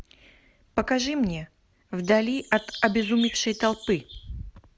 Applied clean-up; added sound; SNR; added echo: none; Chirp, tweet; 14 dB; none.